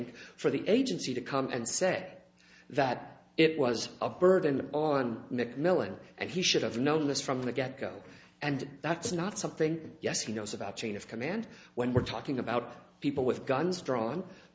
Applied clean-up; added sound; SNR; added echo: none; none; none; none.